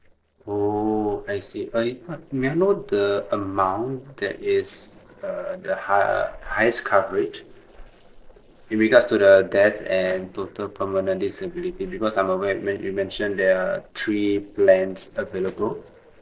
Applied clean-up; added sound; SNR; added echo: neural separator model SepFormer DNS4.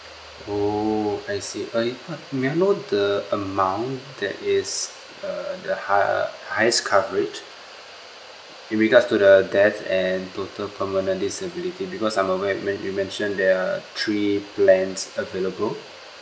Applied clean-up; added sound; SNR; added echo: none; none; none; none.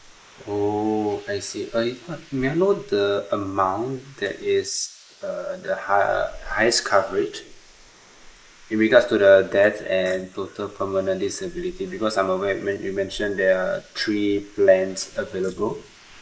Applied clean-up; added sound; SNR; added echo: neural mask model Resemble Enhance denoiser.